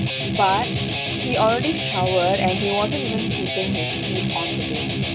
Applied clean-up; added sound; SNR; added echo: none; Guitar; 0 dB; none.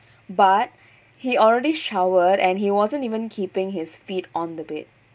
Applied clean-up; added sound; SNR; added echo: none; none; none; none.